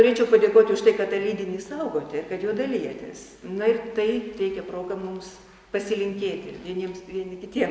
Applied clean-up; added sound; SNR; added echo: none; none; none; none.